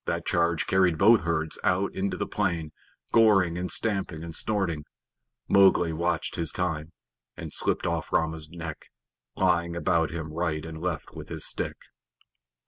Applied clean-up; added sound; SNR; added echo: none; none; none; none.